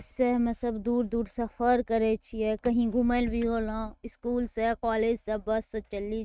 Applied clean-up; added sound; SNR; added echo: neural mask model RNNoise.